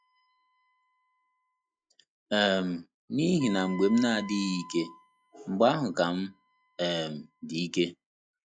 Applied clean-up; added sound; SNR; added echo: classical method log-MMSE.